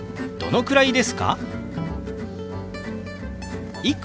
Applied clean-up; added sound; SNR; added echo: none; Bowed string instrument + Snare drum; 11 dB; none.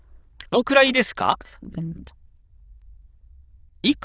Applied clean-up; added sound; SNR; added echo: neural diffusion model UNIVERSE++.